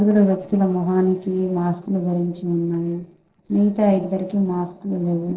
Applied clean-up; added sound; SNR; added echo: neural separator model SepFormer DNS4.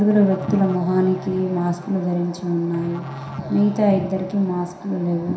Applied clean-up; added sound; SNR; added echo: none; Musical instrument; 15 dB; reverberation time 0.7 s.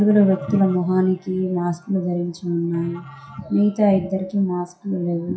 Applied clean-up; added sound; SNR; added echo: classical method WPE with log-MMSE.